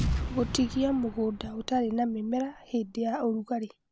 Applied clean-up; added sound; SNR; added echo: none; Boom; 7 dB; none.